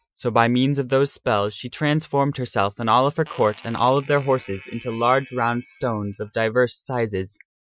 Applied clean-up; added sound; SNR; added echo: classical method Wiener filter.